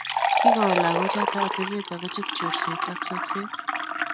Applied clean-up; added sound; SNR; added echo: none; Liquid; -4 dB; none.